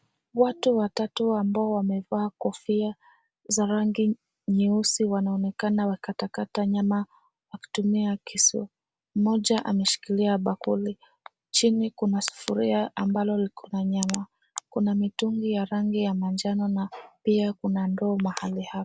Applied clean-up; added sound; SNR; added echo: none; none; none; none.